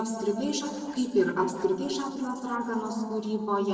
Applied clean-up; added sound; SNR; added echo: neural separator model SepFormer DNS4.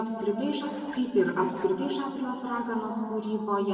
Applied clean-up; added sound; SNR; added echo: none; Zipper (clothing); 19 dB; reverberation time 2.5 s.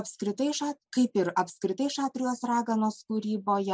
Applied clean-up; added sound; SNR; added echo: none; none; none; none.